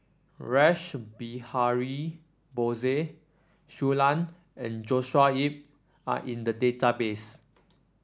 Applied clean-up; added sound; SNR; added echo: none; none; none; none.